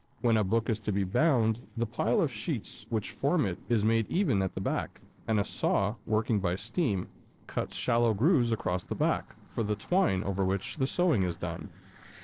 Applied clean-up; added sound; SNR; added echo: neural separator model SepFormer DNS4.